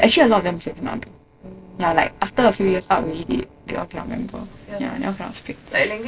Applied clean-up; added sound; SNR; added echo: neural separator model SepFormer DNS4.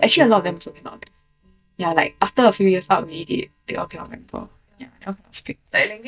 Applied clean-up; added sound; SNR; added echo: neural mask model DeepFilterNet 3.